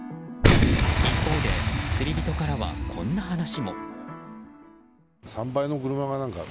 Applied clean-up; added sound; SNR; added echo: none; Boom; -4 dB; none.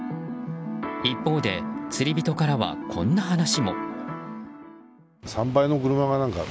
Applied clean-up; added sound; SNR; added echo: none; none; none; none.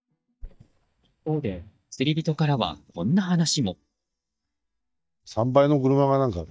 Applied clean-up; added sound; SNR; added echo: neural mask model DeepFilterNet 3.